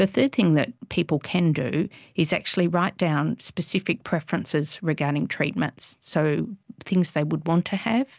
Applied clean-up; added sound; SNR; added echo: none; none; none; none.